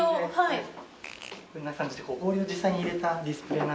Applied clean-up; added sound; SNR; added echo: none; Fart; 17 dB; none.